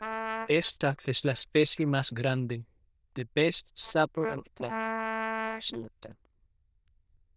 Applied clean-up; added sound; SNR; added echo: neural diffusion model UNIVERSE++.